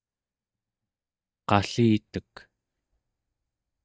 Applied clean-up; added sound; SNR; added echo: neural mask model DeepFilterNet 3.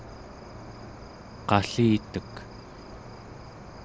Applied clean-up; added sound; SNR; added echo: none; Cricket; 12 dB; none.